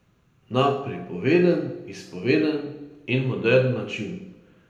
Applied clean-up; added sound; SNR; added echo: none; none; none; reverberation time 0.8 s.